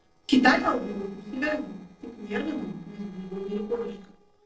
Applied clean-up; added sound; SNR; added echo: neural separator model SepFormer DNS4.